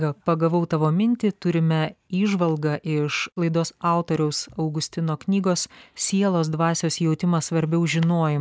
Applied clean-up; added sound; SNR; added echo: none; none; none; none.